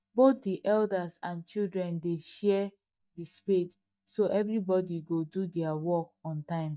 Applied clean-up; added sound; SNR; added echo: neural mask model DeepFilterNet 3.